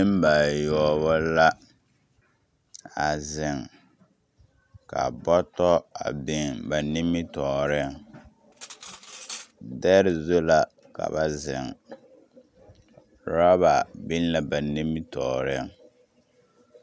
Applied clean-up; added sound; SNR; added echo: none; Cutlery, silverware; 20 dB; none.